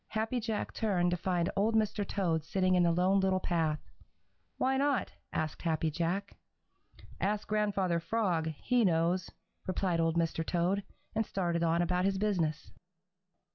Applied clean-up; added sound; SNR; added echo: none; none; none; none.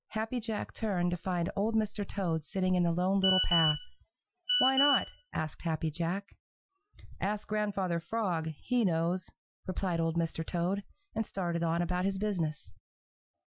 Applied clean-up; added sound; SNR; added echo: classical method Wiener filter.